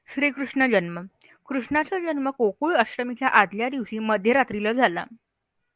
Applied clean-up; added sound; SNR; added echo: none; none; none; none.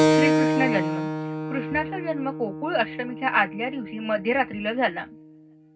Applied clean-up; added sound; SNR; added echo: none; Keyboard (musical); -1 dB; reverberation time 0.3 s.